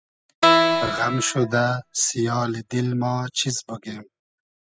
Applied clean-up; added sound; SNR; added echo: classical method spectral subtraction.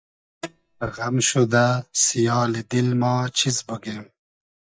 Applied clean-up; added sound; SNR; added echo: neural mask model DeepFilterNet 3.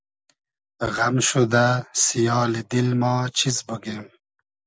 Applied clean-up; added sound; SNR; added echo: none; none; none; none.